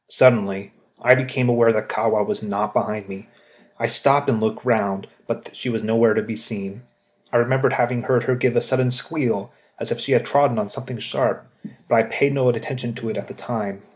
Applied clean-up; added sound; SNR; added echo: none; none; none; none.